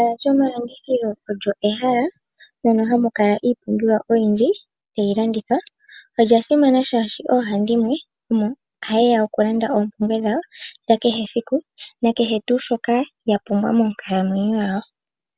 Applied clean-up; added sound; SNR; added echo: none; none; none; none.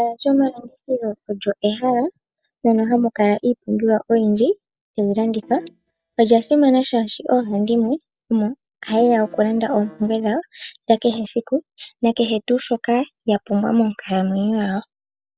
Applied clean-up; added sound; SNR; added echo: neural mask model DeepFilterNet 3.